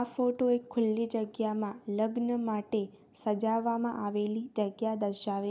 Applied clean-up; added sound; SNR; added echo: none; none; none; none.